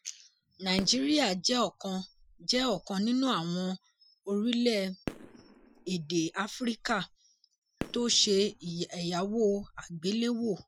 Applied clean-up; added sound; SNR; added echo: classical method Wiener filter.